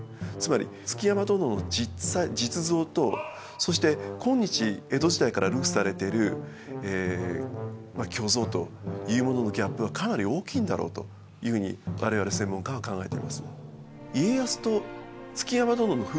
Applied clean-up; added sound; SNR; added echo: none; none; none; none.